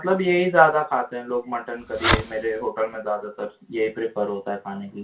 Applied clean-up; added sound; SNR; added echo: none; Fireworks; 1 dB; reverberation time 0.2 s.